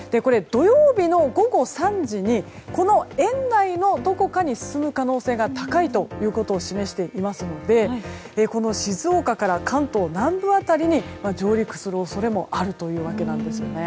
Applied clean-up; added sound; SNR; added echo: none; none; none; none.